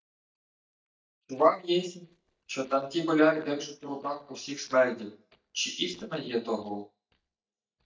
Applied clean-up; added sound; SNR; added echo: neural mask model DeepFilterNet 3.